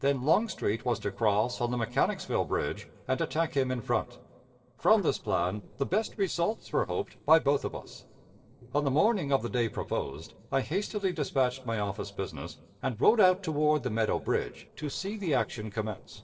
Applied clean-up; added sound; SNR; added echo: neural separator model SepFormer DNS4.